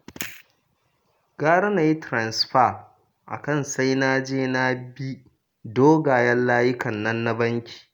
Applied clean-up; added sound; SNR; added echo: none; none; none; none.